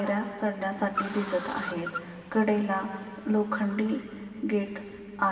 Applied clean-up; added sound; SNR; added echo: none; Car; 13 dB; reverberation time 2.4 s.